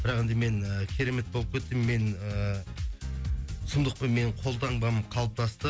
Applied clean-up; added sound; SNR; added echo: none; none; none; none.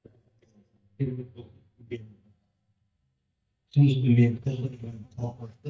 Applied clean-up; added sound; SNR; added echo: neural mask model DeepFilterNet 3.